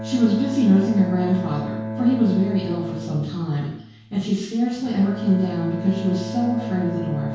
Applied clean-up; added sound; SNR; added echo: none; Bowed string instrument; 9 dB; reverberation time 0.6 s.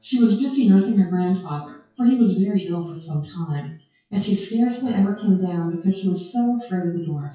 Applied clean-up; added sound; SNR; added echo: classical method WPE with log-MMSE.